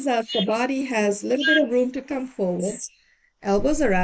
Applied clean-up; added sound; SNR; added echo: neural mask model Resemble Enhance denoiser.